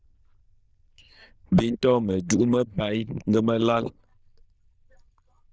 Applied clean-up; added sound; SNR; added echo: neural diffusion model UNIVERSE++.